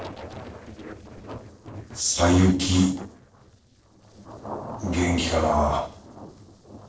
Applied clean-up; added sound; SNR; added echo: neural separator model SepFormer DNS4.